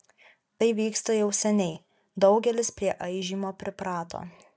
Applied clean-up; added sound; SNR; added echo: none; none; none; none.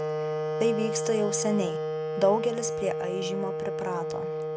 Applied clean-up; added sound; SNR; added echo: none; Wind instrument, woodwind instrument; 1 dB; none.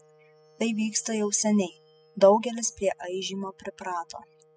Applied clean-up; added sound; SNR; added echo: classical method spectral subtraction.